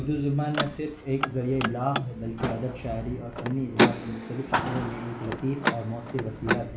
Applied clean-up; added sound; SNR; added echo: none; Car; 1 dB; reverberation time 0.3 s.